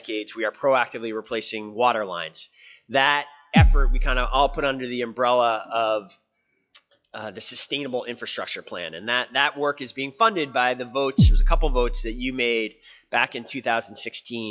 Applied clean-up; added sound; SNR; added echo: classical method log-MMSE.